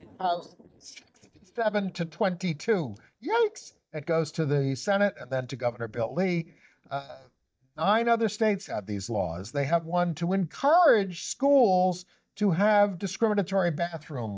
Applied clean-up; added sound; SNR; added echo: neural mask model DeepFilterNet 3.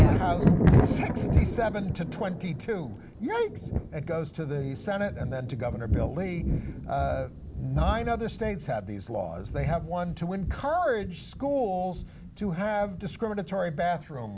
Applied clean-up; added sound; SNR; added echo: none; Thunder; -1 dB; none.